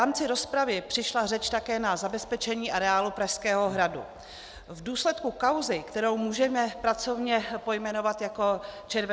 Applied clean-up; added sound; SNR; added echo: none; none; none; none.